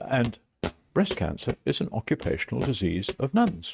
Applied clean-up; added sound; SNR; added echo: neural mask model RNNoise.